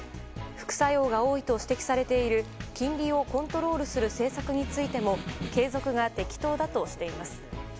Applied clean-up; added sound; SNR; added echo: none; Snare drum; 13 dB; none.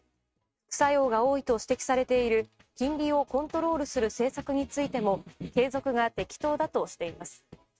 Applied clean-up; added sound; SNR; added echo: neural mask model RNNoise.